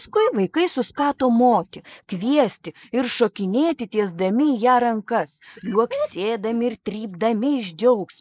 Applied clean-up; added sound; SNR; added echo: neural mask model Resemble Enhance denoiser.